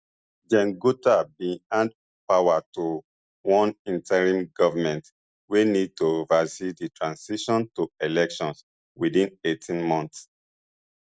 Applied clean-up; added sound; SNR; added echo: none; none; none; none.